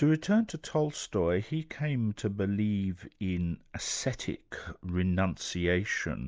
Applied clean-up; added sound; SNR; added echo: none; none; none; none.